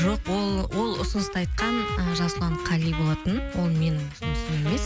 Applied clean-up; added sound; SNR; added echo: none; Wind instrument, woodwind instrument; 9 dB; none.